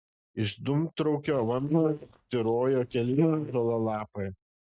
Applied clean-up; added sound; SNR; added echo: neural mask model DeepFilterNet 3.